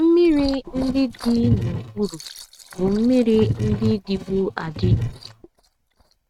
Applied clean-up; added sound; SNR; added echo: neural mask model RNNoise.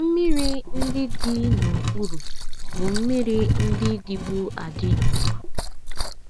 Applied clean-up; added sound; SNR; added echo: none; Liquid + Wood / Tools; -5 dB; none.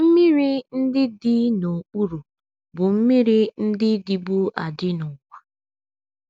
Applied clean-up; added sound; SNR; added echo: none; none; none; none.